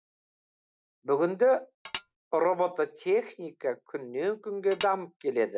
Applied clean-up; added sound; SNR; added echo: none; Tap / Dishes, pots, and pans; 8 dB; none.